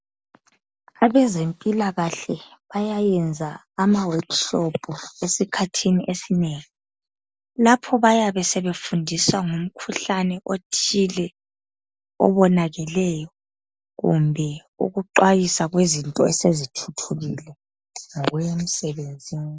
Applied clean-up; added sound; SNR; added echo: none; none; none; none.